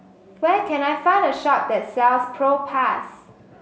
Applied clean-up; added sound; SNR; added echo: none; none; none; none.